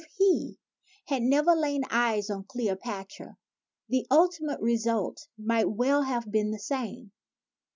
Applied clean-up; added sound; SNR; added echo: none; none; none; none.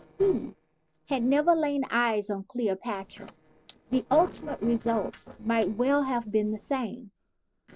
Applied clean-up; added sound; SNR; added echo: neural separator model SepFormer DNS4.